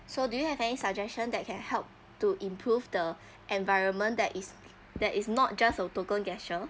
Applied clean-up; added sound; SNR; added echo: none; none; none; none.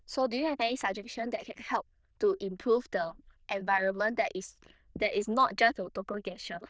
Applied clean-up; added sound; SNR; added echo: neural diffusion model UNIVERSE++.